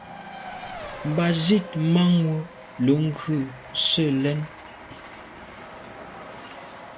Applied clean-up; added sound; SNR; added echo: none; Train + Race car, auto racing; 14 dB; none.